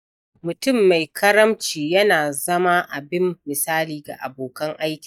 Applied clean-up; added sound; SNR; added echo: neural mask model DeepFilterNet 3.